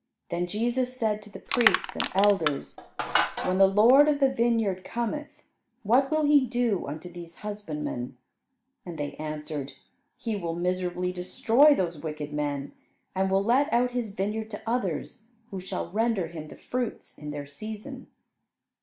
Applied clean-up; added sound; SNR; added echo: none; Crushing; 2 dB; none.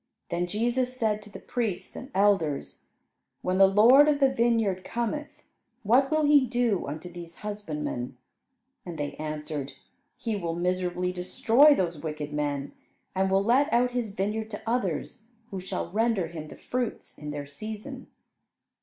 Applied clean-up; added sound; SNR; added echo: none; none; none; none.